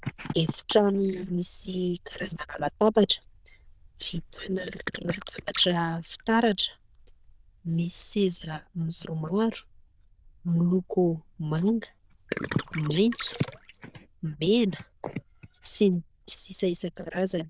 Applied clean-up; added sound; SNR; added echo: neural diffusion model UNIVERSE++.